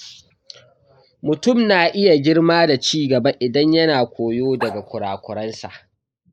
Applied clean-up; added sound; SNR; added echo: neural mask model Resemble Enhance denoiser.